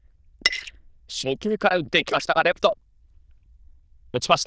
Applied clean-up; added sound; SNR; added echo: neural diffusion model UNIVERSE++.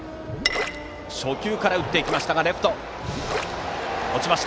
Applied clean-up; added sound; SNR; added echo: none; Gurgling; 8 dB; none.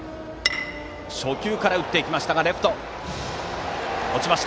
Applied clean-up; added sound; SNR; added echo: none; none; none; none.